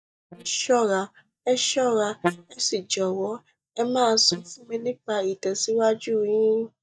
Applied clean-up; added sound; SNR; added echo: neural mask model DeepFilterNet 3.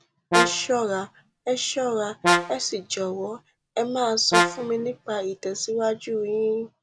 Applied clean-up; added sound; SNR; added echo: none; Brass instrument; 0 dB; none.